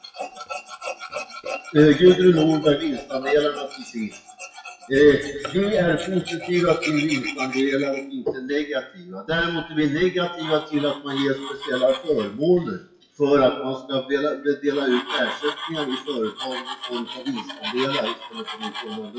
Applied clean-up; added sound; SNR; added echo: classical method WPE with log-MMSE.